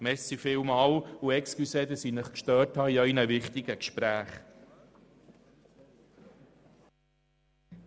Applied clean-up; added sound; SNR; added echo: none; none; none; none.